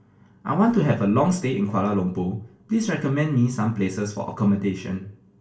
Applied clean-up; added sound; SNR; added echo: none; none; none; reverberation time 0.3 s.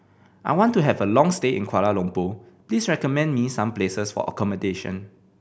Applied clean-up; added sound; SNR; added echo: none; none; none; none.